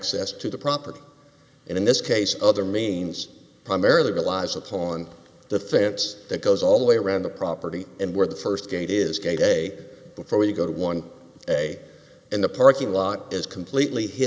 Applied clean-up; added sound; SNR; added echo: none; none; none; none.